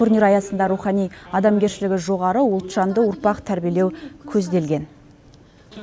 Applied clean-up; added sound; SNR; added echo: none; none; none; none.